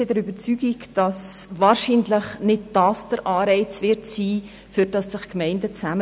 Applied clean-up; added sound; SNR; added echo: none; none; none; none.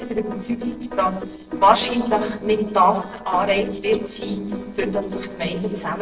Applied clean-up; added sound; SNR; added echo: neural separator model SepFormer DNS4.